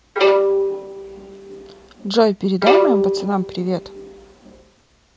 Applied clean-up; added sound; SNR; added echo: none; Bowed string instrument; -2 dB; none.